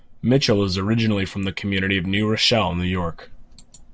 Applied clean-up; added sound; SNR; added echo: none; none; none; none.